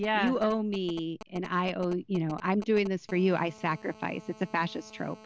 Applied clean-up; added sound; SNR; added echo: none; Telephone; 20 dB; none.